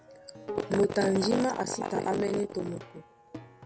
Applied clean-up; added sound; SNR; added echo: none; Bowed string instrument + Plucked string instrument; 15 dB; none.